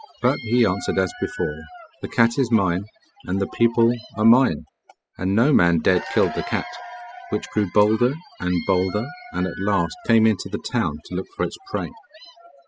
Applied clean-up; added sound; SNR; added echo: classical method spectral subtraction.